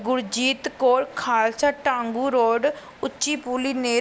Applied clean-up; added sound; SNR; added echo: none; none; none; none.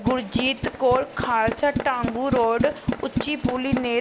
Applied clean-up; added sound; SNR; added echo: none; Tools; 5 dB; none.